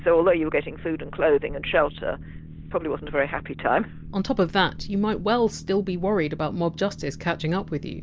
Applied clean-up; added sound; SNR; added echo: none; Boat, Water vehicle; 14 dB; none.